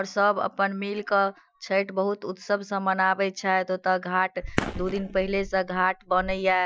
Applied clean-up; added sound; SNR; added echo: classical method Wiener filter.